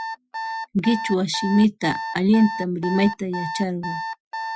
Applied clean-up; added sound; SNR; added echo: classical method Wiener filter.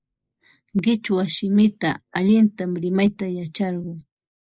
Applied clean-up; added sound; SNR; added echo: neural mask model Resemble Enhance denoiser.